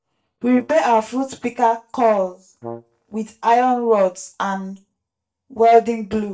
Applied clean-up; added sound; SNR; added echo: neural mask model DeepFilterNet 3.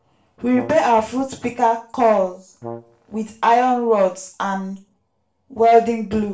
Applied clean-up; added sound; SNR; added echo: none; Brass instrument; 20 dB; reverberation time 0.3 s.